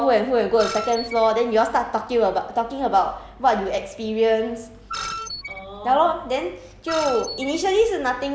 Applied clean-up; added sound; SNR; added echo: none; Screech; 11 dB; none.